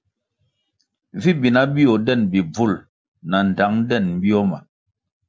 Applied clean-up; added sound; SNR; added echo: none; none; none; none.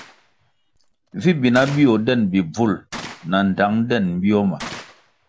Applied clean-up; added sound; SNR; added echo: none; Gunshot, gunfire; 19 dB; none.